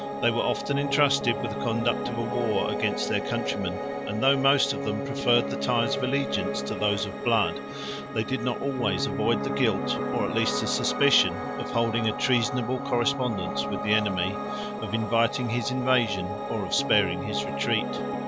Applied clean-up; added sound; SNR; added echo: none; Piano; 4 dB; none.